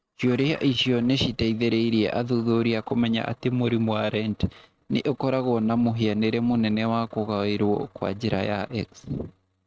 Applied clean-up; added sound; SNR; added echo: neural mask model RNNoise.